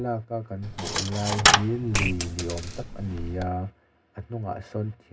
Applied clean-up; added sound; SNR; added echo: none; Coin (dropping); -3 dB; reverberation time 0.4 s.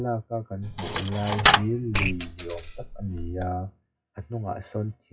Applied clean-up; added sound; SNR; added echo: classical method WPE with log-MMSE.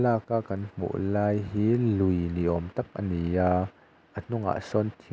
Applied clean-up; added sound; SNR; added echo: none; none; none; none.